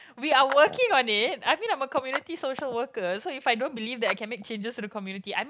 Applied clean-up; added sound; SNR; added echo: neural mask model Resemble Enhance denoiser.